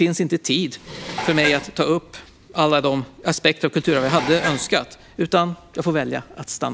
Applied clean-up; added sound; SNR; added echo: none; Dishes, pots, and pans; 12 dB; none.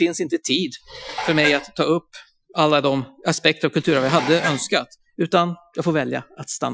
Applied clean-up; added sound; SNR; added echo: classical method Wiener filter.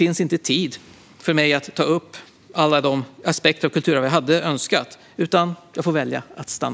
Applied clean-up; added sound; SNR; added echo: none; none; none; none.